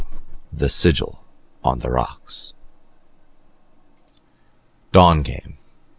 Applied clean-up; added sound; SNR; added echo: none; none; none; none.